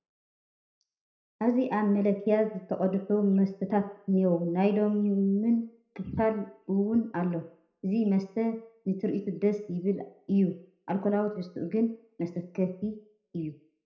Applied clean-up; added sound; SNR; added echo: none; none; none; reverberation time 0.5 s.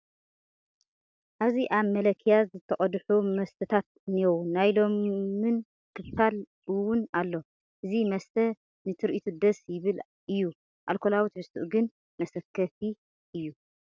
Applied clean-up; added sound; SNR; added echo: none; none; none; none.